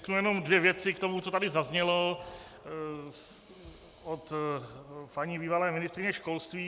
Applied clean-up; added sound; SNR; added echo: none; none; none; none.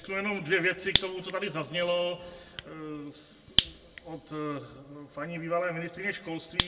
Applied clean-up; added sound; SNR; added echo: none; Fire; 3 dB; reverberation time 1.2 s.